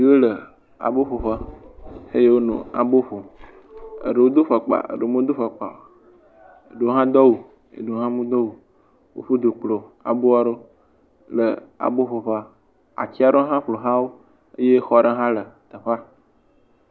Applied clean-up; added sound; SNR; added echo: none; none; none; none.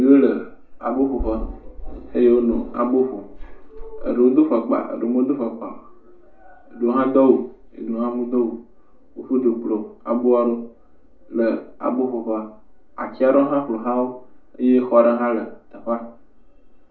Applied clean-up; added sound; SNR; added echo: none; none; none; reverberation time 0.3 s.